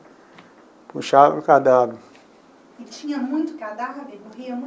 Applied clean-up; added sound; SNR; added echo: none; none; none; none.